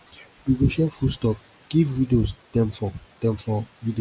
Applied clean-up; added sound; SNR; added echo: none; none; none; none.